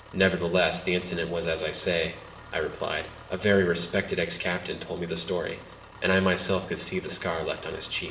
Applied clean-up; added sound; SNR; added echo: none; Engine; 19 dB; reverberation time 1.4 s.